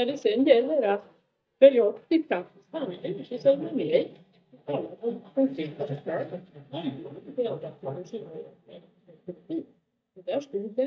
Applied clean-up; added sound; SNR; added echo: neural mask model DeepFilterNet 3.